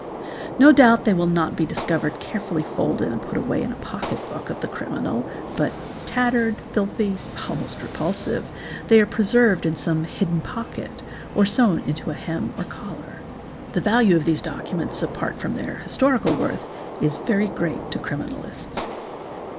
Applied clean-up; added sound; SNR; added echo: none; Gunshot, gunfire; 11 dB; none.